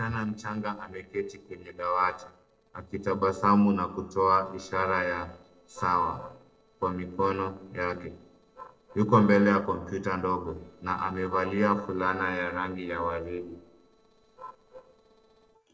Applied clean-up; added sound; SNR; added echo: neural separator model SepFormer DNS4.